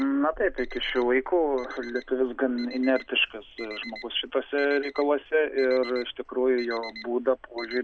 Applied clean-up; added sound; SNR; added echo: none; Alarm; 17 dB; none.